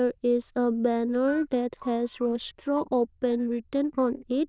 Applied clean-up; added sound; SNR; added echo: neural diffusion model UNIVERSE++.